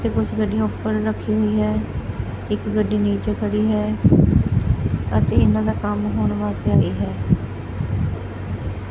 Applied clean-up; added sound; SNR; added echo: none; none; none; none.